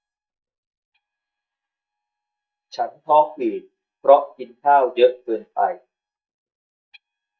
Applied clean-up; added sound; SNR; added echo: neural mask model DeepFilterNet 3.